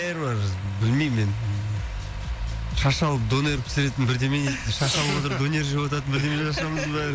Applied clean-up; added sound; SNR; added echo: none; Fireworks + Truck; 14 dB; none.